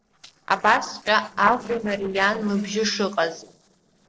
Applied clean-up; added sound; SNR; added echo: neural separator model SepFormer DNS4.